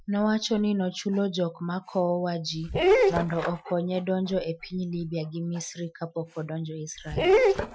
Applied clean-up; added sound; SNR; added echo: classical method Wiener filter.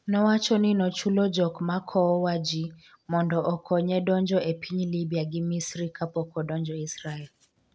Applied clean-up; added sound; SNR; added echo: none; none; none; none.